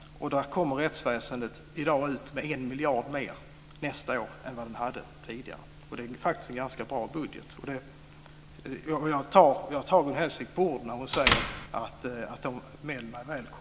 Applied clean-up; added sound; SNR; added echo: none; Door; -2 dB; none.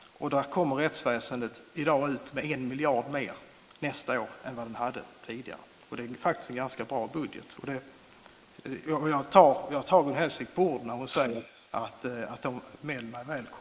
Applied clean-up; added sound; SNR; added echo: neural mask model Resemble Enhance denoiser.